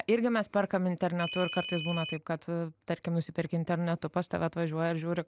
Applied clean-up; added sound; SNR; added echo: none; Ringtone; 8 dB; none.